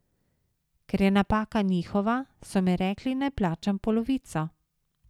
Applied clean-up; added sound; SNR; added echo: none; none; none; none.